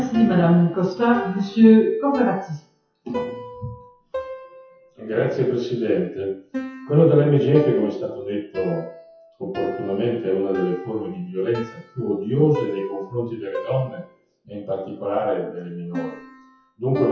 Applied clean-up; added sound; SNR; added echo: classical method WPE with log-MMSE.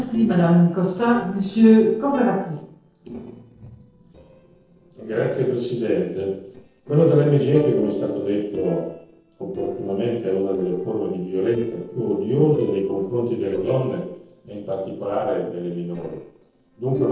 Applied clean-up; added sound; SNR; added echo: neural separator model SepFormer DNS4.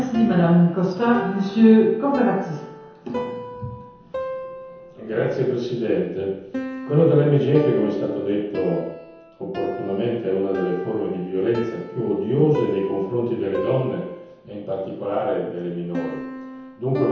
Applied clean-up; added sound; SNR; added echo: none; Piano; 12 dB; reverberation time 0.9 s.